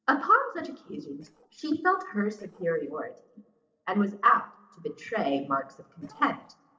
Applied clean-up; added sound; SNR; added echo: neural separator model SepFormer DNS4.